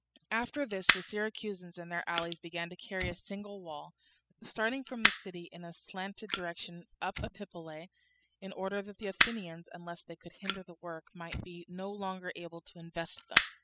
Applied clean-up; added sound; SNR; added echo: classical method spectral subtraction.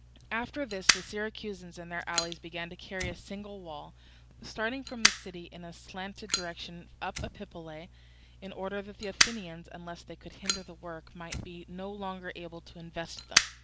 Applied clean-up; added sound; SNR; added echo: none; Fire; -4 dB; none.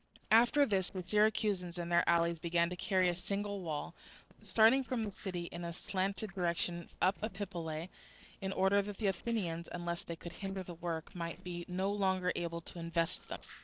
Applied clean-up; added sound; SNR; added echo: neural separator model SepFormer DNS4.